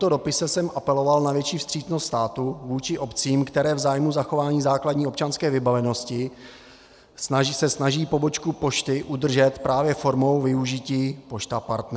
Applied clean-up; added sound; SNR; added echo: none; none; none; none.